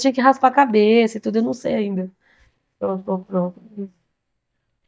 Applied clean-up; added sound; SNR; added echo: neural mask model DeepFilterNet 3.